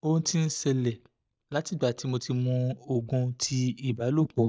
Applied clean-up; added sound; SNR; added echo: neural mask model DeepFilterNet 3.